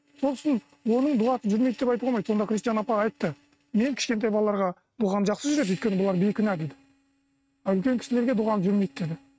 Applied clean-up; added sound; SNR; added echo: neural mask model RNNoise.